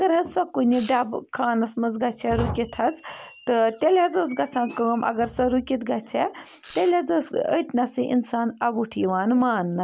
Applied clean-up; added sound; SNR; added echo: none; Domestic sounds, home sounds; 19 dB; none.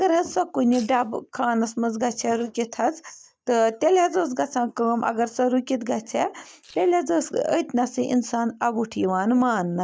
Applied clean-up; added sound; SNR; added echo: neural mask model DeepFilterNet 3.